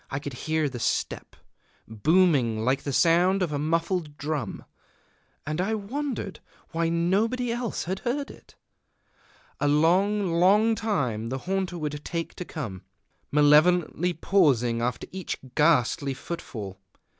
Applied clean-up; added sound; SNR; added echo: none; none; none; none.